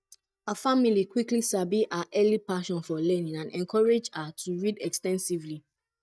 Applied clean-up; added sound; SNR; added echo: neural mask model DeepFilterNet 3.